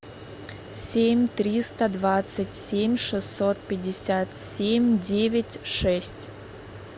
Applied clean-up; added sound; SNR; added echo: none; none; none; none.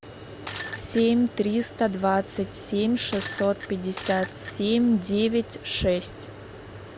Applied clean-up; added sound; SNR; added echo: none; Shatter; 12 dB; none.